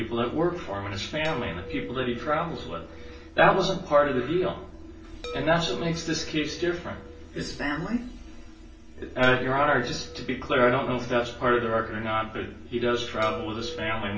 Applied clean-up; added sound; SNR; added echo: none; Chime; 17 dB; reverberation time 0.3 s.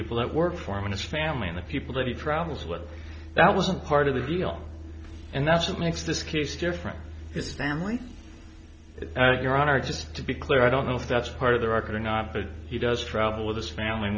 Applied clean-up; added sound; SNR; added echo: none; none; none; none.